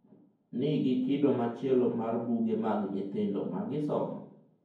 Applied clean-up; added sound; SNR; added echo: none; none; none; reverberation time 0.9 s.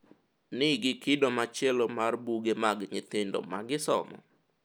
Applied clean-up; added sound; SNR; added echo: none; none; none; none.